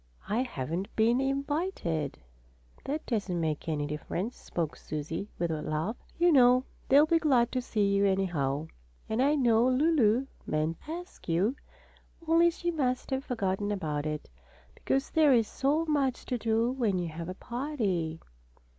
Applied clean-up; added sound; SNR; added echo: none; none; none; none.